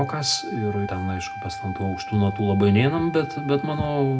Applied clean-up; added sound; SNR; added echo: none; Wind instrument, woodwind instrument; 11 dB; reverberation time 0.2 s.